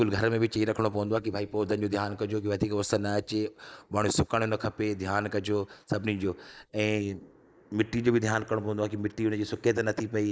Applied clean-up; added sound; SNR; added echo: neural mask model Resemble Enhance denoiser.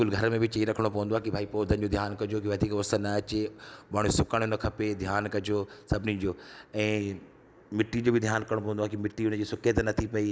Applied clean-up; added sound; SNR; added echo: none; none; none; none.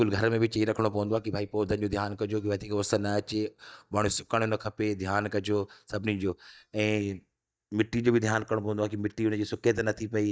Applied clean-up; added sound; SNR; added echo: neural mask model DeepFilterNet 3.